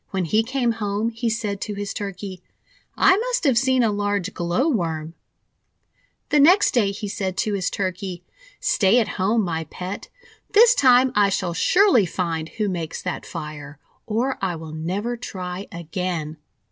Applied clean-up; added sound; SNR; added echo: none; none; none; none.